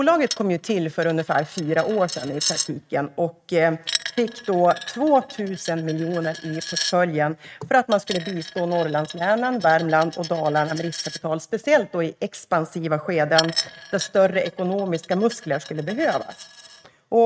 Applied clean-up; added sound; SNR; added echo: neural mask model RNNoise.